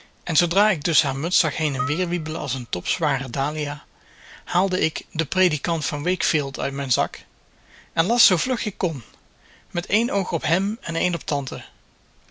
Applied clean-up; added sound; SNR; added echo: none; Harp; 13 dB; none.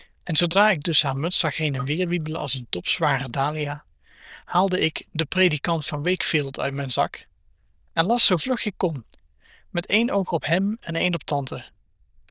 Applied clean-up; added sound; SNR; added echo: neural diffusion model UNIVERSE++.